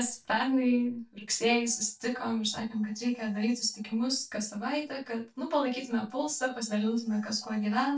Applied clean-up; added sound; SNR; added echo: neural mask model DeepFilterNet 3.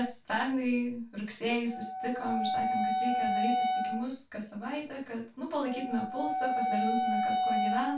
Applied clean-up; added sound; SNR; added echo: none; Wind instrument, woodwind instrument; -1 dB; reverberation time 0.3 s.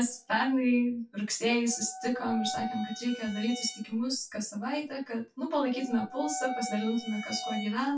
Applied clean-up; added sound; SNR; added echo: classical method WPE with log-MMSE.